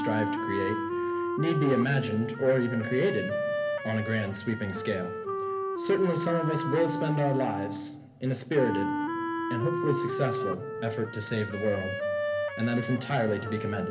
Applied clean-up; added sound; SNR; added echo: none; Wind instrument, woodwind instrument; 3 dB; reverberation time 0.3 s.